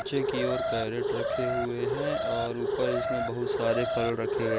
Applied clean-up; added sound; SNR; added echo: none; Alarm; -2 dB; none.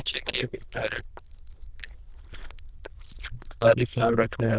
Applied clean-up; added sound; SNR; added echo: neural diffusion model UNIVERSE++.